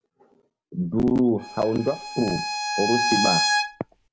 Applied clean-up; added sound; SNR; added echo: none; Bowed string instrument; 1 dB; none.